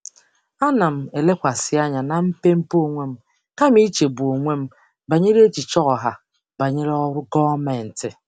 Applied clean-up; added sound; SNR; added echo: none; none; none; none.